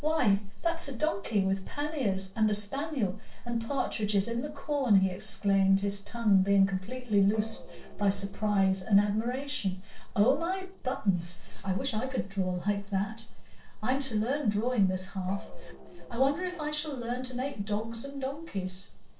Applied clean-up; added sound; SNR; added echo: neural separator model SepFormer DNS4.